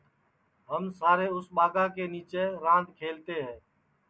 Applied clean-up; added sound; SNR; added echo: none; none; none; none.